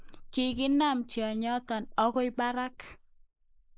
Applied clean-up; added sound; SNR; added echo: neural mask model Resemble Enhance denoiser.